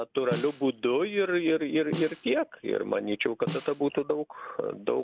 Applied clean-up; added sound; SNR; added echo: none; Snare drum; 13 dB; none.